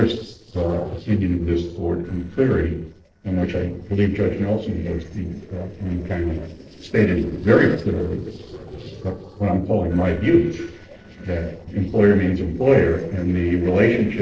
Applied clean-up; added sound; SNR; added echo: neural separator model SepFormer DNS4.